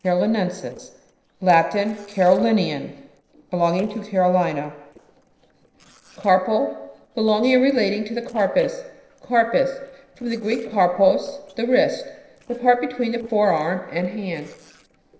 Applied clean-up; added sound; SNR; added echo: neural separator model SepFormer DNS4.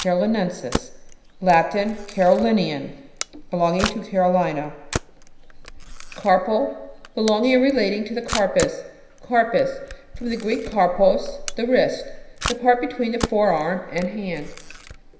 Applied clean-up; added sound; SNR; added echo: none; Camera; 12 dB; reverberation time 0.9 s.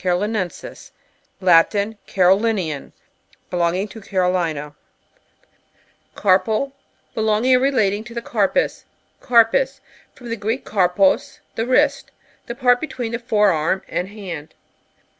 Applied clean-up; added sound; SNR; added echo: none; none; none; none.